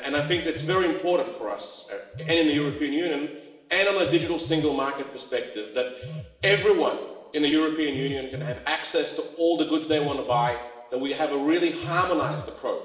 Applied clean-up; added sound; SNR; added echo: none; Telephone; 14 dB; reverberation time 1.0 s.